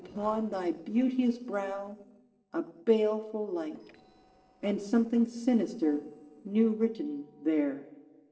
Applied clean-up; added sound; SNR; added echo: neural separator model SepFormer DNS4.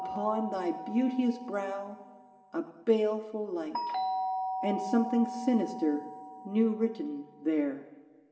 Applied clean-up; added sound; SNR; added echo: none; Doorbell; 8 dB; reverberation time 2.4 s.